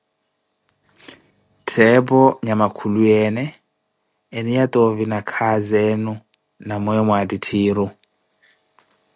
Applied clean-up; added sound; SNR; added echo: none; none; none; none.